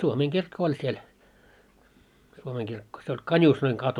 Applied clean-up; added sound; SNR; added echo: none; none; none; none.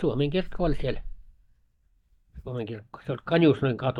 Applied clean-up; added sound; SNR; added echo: neural mask model DeepFilterNet 3.